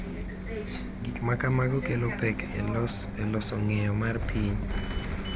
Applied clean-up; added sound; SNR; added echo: none; Bus; 4 dB; none.